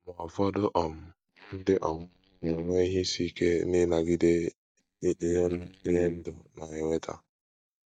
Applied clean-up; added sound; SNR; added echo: neural mask model DeepFilterNet 3.